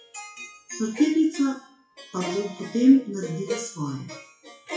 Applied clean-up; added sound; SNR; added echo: classical method WPE with log-MMSE.